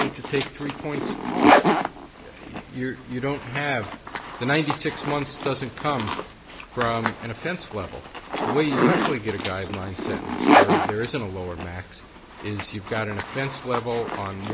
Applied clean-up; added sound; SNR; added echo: none; Zipper (clothing); -3 dB; none.